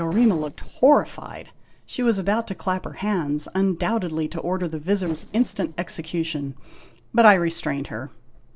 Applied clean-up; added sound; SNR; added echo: neural separator model SepFormer DNS4.